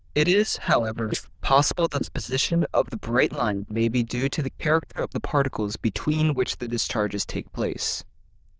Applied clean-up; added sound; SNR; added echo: neural diffusion model UNIVERSE++.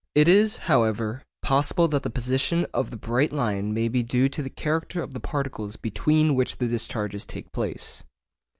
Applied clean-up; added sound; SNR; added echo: none; none; none; none.